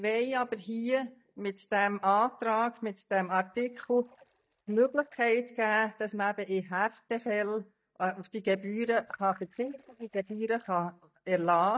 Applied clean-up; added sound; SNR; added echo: neural mask model DeepFilterNet 3.